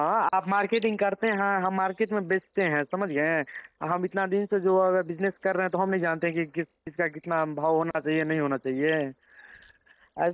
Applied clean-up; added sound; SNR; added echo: neural mask model DeepFilterNet 3.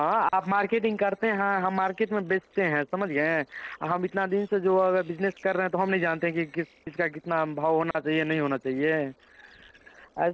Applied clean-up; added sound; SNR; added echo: neural separator model SepFormer DNS4.